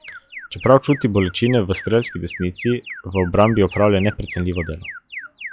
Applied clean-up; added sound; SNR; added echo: classical method log-MMSE.